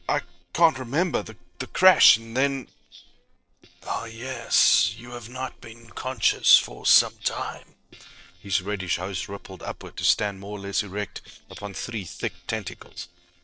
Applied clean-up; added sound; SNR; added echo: neural separator model SepFormer DNS4.